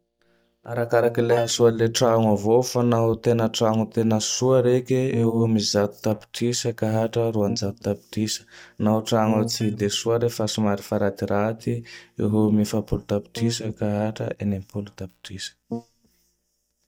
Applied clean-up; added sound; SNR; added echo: neural mask model DeepFilterNet 3.